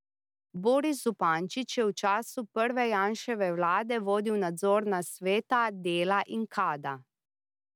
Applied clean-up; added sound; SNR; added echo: none; none; none; none.